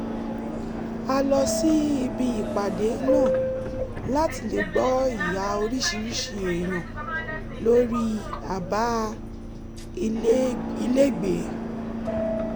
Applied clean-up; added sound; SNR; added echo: none; Subway, metro, underground; 3 dB; none.